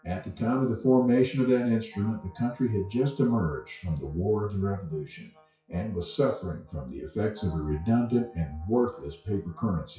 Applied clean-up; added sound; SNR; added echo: classical method WPE with log-MMSE.